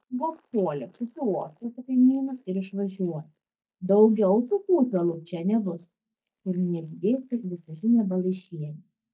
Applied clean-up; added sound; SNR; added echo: neural mask model DeepFilterNet 3.